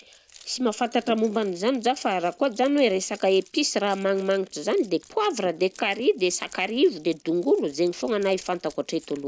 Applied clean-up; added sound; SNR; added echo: none; Keys jangling; 19 dB; none.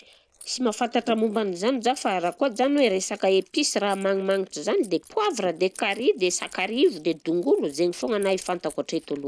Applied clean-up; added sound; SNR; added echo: neural mask model Resemble Enhance denoiser.